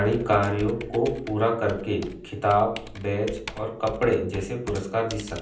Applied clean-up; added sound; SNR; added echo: none; Computer keyboard; 15 dB; reverberation time 0.6 s.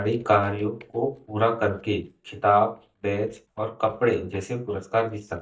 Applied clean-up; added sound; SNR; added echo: neural mask model DeepFilterNet 3.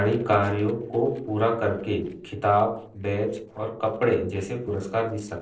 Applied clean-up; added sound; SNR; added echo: neural separator model SepFormer DNS4.